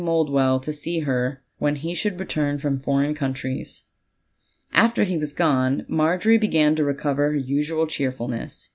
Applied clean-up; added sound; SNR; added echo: none; none; none; none.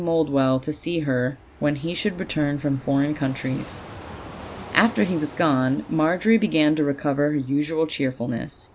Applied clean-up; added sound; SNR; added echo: none; Fixed-wing aircraft, airplane; 18 dB; none.